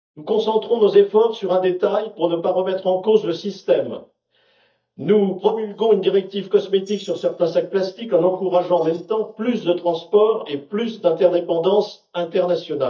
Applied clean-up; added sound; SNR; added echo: neural mask model DeepFilterNet 3.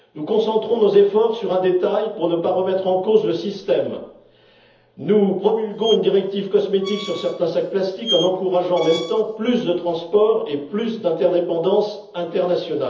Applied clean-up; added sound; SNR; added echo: none; Squeak; 12 dB; reverberation time 0.7 s.